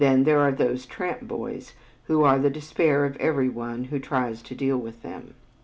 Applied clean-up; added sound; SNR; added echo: none; none; none; none.